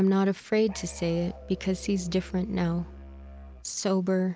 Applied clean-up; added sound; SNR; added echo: none; Musical instrument; 17 dB; none.